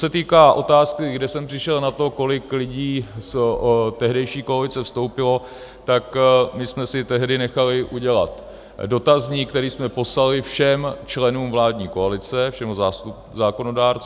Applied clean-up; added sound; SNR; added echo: none; none; none; none.